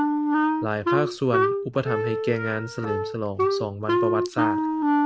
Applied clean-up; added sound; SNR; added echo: none; Wind instrument, woodwind instrument; -4 dB; none.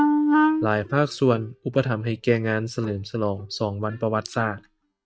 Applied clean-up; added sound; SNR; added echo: neural mask model DeepFilterNet 3.